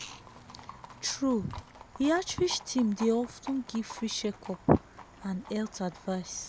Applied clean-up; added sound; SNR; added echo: none; Fire + Livestock, farm animals, working animals; 16 dB; none.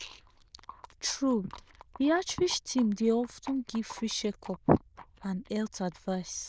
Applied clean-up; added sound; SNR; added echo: neural diffusion model UNIVERSE++.